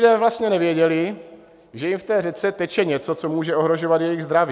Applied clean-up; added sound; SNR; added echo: none; none; none; none.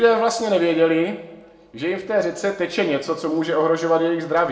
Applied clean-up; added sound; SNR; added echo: none; none; none; reverberation time 0.6 s.